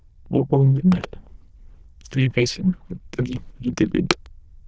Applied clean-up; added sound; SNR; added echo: neural diffusion model UNIVERSE++.